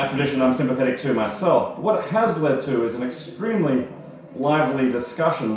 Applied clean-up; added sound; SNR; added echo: none; none; none; reverberation time 0.6 s.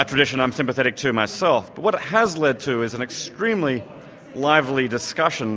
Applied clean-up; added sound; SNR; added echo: none; none; none; none.